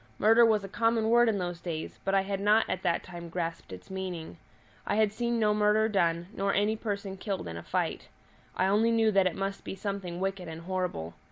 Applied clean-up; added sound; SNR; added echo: none; none; none; none.